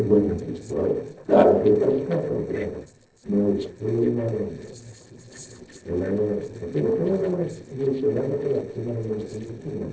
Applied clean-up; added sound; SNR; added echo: neural separator model SepFormer DNS4.